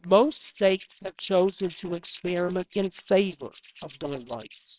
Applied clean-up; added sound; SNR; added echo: neural separator model SepFormer WHAMR!.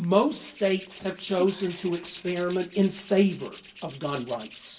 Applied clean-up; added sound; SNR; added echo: none; Hands; 19 dB; reverberation time 0.2 s.